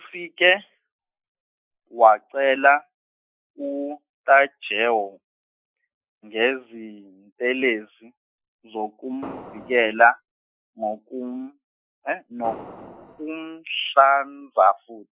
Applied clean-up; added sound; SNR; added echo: classical method Wiener filter.